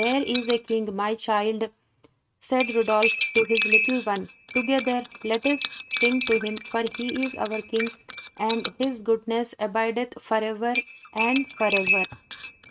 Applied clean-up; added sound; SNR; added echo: neural mask model RNNoise.